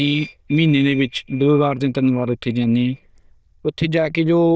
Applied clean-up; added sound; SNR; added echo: neural diffusion model UNIVERSE++.